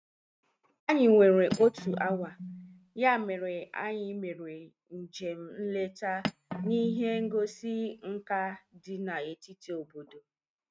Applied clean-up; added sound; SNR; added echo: neural mask model RNNoise.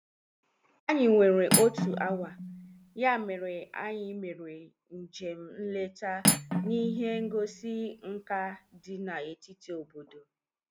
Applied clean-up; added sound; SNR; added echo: none; Cutlery, silverware; 2 dB; none.